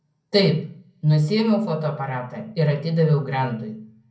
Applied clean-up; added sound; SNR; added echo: none; none; none; reverberation time 0.6 s.